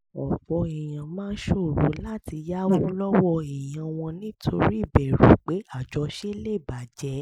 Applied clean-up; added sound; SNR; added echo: neural mask model Resemble Enhance denoiser.